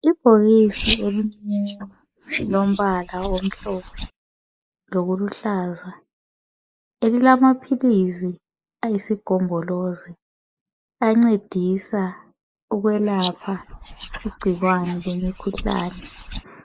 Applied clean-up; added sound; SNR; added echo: neural mask model Resemble Enhance denoiser.